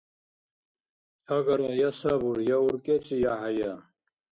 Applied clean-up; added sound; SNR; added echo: none; none; none; none.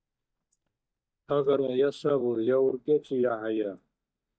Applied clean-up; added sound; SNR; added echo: neural mask model DeepFilterNet 3.